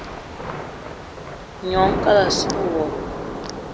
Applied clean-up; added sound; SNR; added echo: none; Thunder / Rain; 3 dB; none.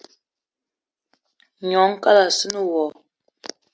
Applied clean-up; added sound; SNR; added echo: none; none; none; none.